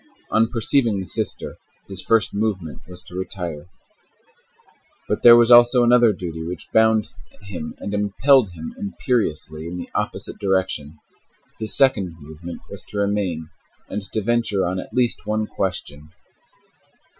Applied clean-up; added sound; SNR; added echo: classical method Wiener filter.